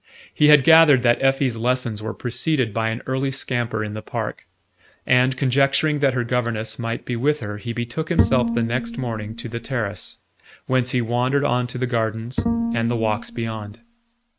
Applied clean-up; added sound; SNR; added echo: neural mask model RNNoise.